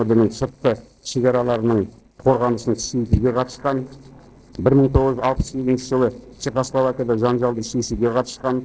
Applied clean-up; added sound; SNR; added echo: neural separator model SepFormer DNS4.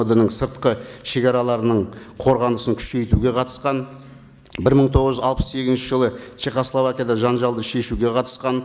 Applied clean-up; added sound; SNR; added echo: none; none; none; none.